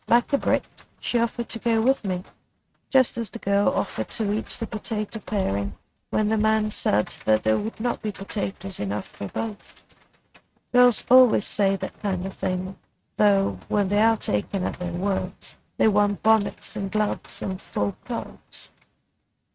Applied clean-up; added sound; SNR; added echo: neural mask model RNNoise.